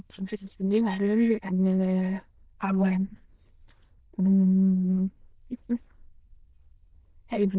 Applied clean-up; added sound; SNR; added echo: neural diffusion model UNIVERSE++.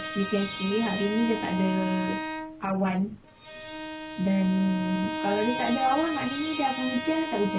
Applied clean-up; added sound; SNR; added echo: none; Bowed string instrument; 7 dB; none.